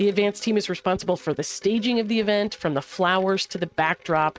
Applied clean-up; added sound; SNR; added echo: neural mask model RNNoise.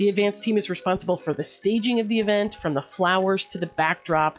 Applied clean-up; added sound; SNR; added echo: classical method log-MMSE.